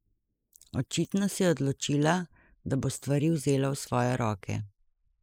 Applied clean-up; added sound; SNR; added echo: neural mask model Resemble Enhance denoiser.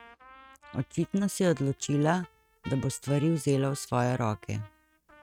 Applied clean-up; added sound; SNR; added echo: neural mask model RNNoise.